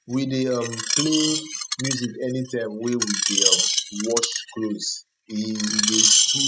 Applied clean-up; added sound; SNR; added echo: classical method spectral subtraction.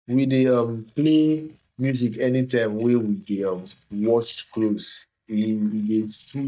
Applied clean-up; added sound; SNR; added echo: neural mask model DeepFilterNet 3.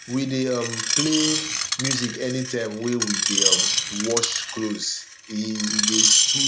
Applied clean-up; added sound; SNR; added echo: none; Screech; -3 dB; none.